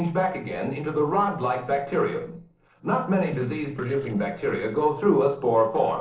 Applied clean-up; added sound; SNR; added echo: neural separator model SepFormer DNS4.